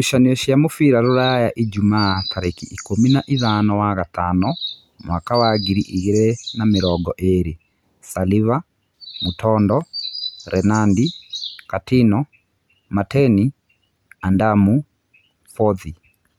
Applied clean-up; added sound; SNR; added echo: none; Chirp, tweet; 14 dB; none.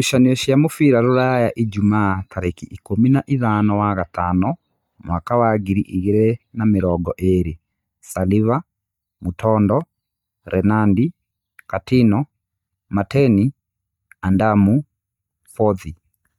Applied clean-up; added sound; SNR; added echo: neural mask model DeepFilterNet 3.